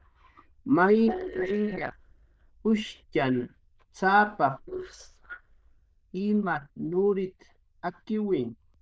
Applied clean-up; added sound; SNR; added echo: neural diffusion model UNIVERSE++.